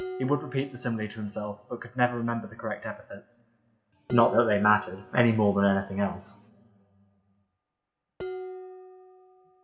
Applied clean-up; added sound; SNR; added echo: none; Dishes, pots, and pans; 15 dB; reverberation time 1.4 s.